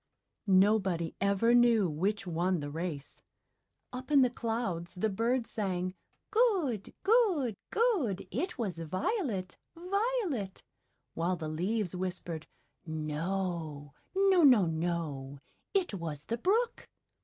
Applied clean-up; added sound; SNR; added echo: none; none; none; none.